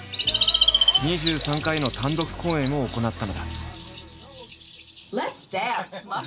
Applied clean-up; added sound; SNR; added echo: none; Chirp, tweet; 0 dB; none.